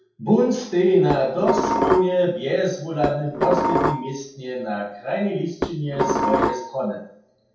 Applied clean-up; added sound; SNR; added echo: none; Dishes, pots, and pans; 0 dB; reverberation time 0.7 s.